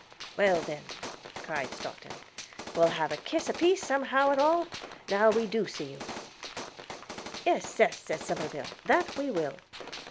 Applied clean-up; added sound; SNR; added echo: none; Gunshot, gunfire; 12 dB; none.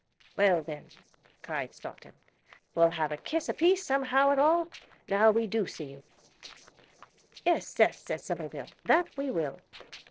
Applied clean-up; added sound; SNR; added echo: neural separator model SepFormer DNS4.